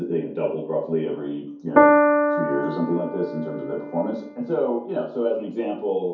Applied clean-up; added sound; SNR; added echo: none; Piano; -4 dB; reverberation time 0.6 s.